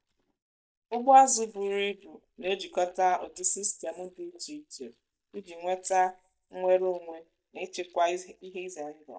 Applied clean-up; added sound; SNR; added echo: neural mask model DeepFilterNet 3.